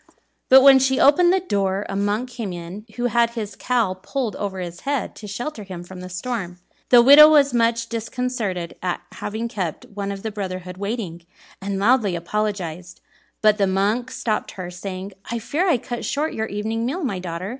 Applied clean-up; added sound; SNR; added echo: none; none; none; none.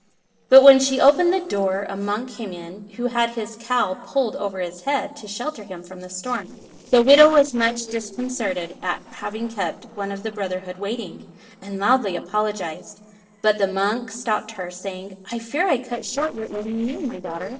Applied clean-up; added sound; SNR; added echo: neural separator model SepFormer DNS4.